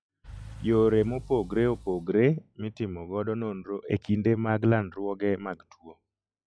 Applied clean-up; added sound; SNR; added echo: classical method log-MMSE.